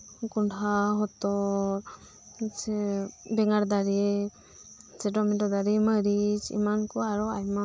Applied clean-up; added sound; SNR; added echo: none; none; none; none.